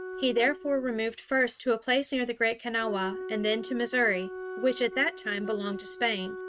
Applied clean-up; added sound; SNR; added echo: neural mask model RNNoise.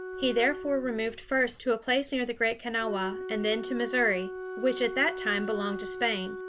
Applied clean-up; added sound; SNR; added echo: none; Wind instrument, woodwind instrument; 9 dB; none.